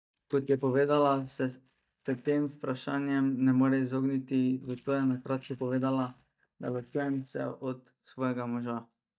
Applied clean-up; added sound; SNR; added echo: neural mask model DeepFilterNet 3.